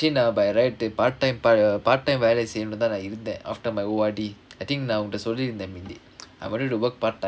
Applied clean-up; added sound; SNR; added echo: none; none; none; none.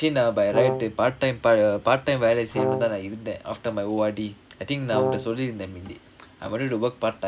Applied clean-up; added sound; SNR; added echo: none; Brass instrument; 2 dB; none.